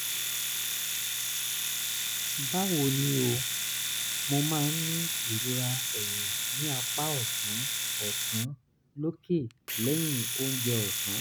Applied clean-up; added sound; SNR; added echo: none; Domestic sounds, home sounds; -2 dB; none.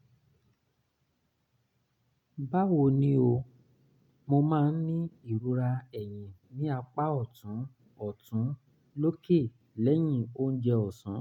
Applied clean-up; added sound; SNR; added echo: none; none; none; none.